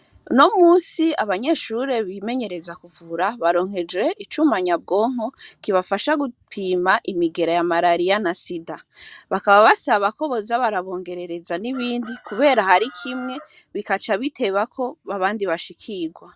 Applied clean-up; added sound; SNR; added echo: none; Chicken, rooster; 19 dB; none.